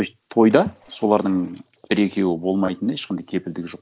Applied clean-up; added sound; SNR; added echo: neural mask model Resemble Enhance denoiser.